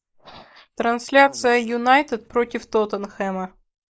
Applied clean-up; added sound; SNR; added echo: neural mask model Resemble Enhance denoiser.